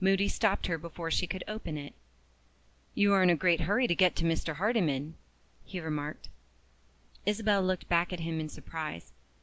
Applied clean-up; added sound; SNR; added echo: none; none; none; none.